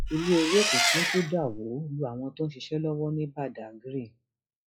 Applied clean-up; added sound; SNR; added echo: classical method log-MMSE.